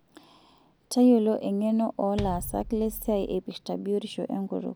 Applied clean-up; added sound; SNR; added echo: none; Bass drum; 12 dB; none.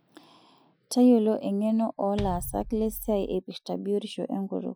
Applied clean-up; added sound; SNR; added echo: classical method Wiener filter.